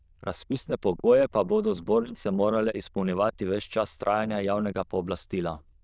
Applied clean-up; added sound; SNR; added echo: neural diffusion model UNIVERSE++.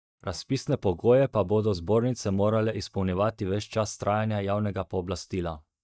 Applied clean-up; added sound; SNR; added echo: neural mask model DeepFilterNet 3.